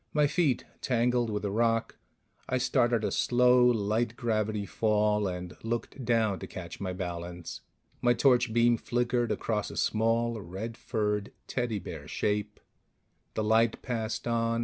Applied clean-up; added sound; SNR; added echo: none; none; none; none.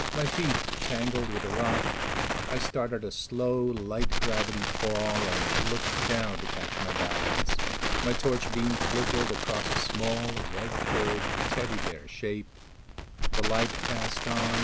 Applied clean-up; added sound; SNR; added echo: none; Crackle; -3 dB; none.